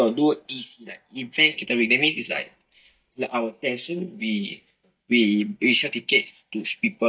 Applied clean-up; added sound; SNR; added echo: neural mask model DeepFilterNet 3.